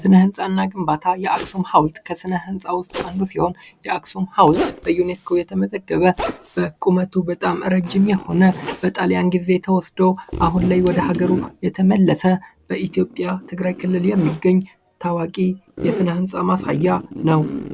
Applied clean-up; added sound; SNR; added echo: none; Zipper (clothing); 12 dB; none.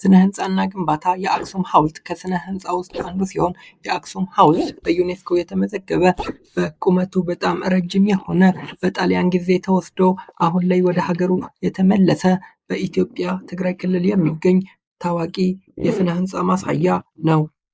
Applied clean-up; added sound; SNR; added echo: neural mask model Resemble Enhance denoiser.